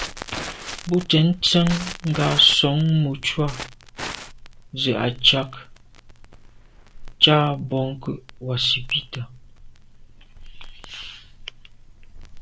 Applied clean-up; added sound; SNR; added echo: none; Crackle; 13 dB; none.